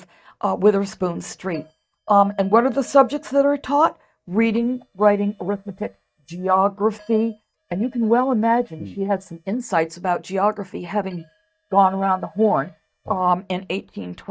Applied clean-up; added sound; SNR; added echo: neural mask model DeepFilterNet 3.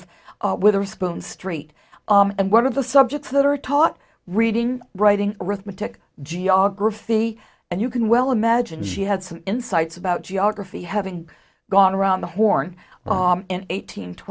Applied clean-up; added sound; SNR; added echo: none; none; none; none.